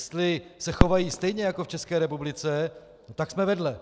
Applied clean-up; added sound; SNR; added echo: none; Fireworks; 2 dB; none.